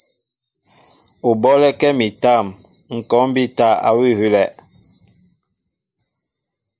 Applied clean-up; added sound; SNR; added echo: none; none; none; none.